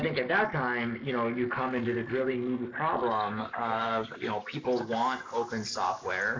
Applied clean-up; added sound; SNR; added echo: neural mask model Resemble Enhance denoiser.